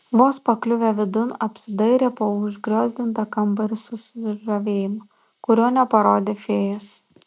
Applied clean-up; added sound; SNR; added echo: none; none; none; none.